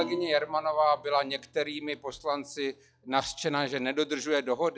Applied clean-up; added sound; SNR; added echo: classical method log-MMSE.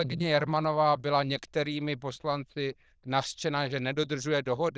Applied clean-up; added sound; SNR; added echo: neural diffusion model UNIVERSE++.